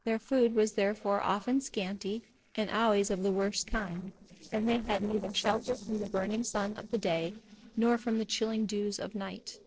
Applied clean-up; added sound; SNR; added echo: neural separator model SepFormer DNS4.